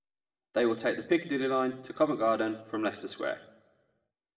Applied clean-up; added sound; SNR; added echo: none; none; none; reverberation time 0.6 s.